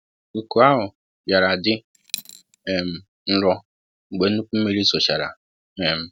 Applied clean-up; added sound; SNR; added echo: none; Coin (dropping); 13 dB; none.